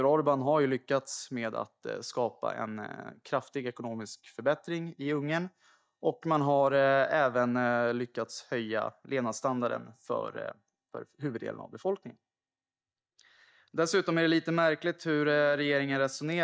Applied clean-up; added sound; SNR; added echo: neural mask model DeepFilterNet 3.